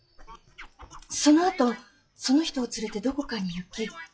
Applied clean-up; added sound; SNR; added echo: classical method log-MMSE.